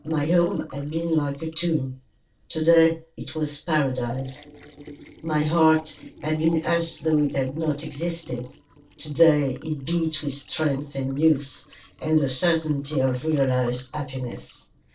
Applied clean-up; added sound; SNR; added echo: neural separator model SepFormer DNS4.